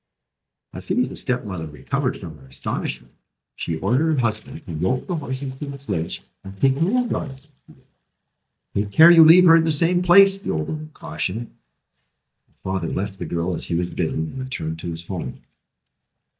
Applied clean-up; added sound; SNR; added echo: neural mask model DeepFilterNet 3.